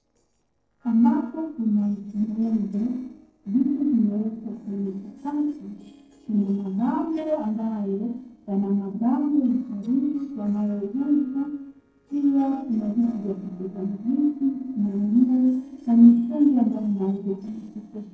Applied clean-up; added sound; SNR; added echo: neural separator model SepFormer DNS4.